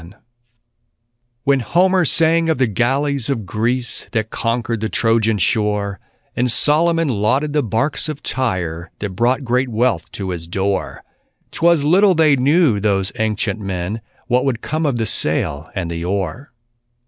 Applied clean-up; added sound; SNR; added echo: none; none; none; none.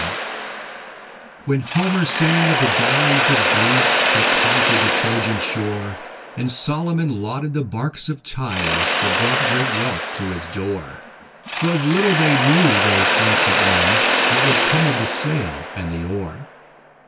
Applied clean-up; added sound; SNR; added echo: none; Mechanisms; -2 dB; reverberation time 0.1 s.